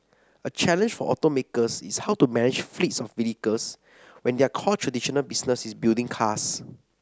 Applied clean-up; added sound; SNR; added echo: none; none; none; none.